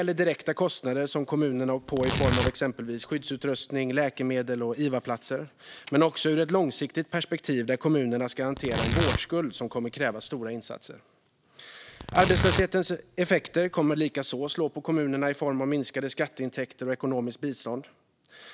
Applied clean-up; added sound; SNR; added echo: none; Tearing; 3 dB; none.